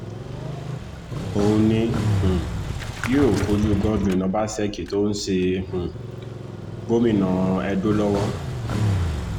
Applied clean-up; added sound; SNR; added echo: none; Motorcycle; 4 dB; none.